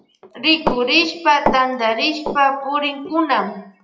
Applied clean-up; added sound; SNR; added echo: classical method WPE with log-MMSE.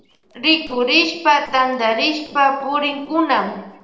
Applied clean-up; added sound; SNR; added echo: neural separator model SepFormer DNS4.